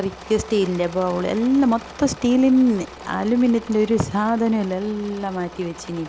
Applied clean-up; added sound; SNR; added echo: none; Engine / Mechanisms; 18 dB; none.